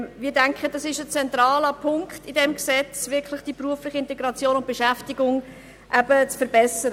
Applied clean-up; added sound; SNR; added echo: none; none; none; none.